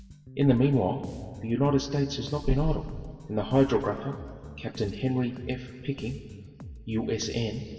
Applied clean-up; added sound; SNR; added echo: none; Bass guitar; 16 dB; reverberation time 2.8 s.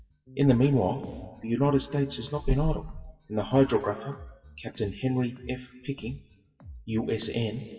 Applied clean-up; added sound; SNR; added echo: classical method WPE with log-MMSE.